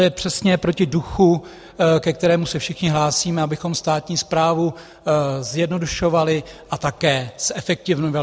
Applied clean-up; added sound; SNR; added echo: none; none; none; none.